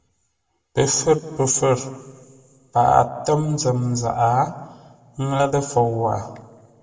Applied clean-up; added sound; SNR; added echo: none; none; none; reverberation time 1.1 s.